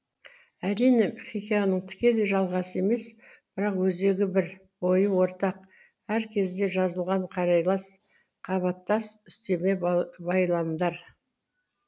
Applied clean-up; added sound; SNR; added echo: none; none; none; none.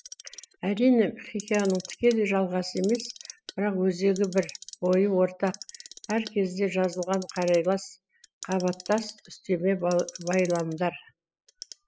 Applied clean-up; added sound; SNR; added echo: classical method spectral subtraction.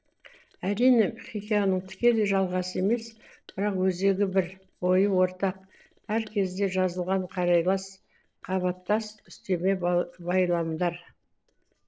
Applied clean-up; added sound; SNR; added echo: neural separator model SepFormer DNS4.